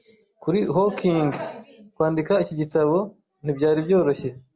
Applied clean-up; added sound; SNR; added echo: none; none; none; none.